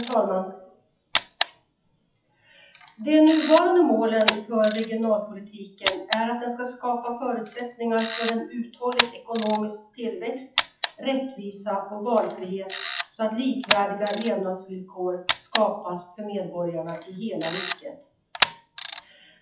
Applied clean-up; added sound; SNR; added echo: classical method WPE with log-MMSE.